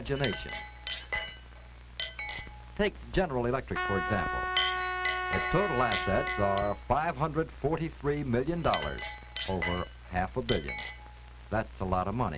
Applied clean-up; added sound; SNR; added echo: none; Trumpet + Chink, clink; 3 dB; none.